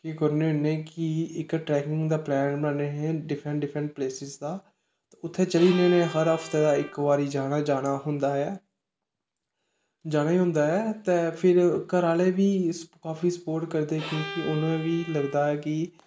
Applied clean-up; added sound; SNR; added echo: none; Bowed string instrument; 13 dB; none.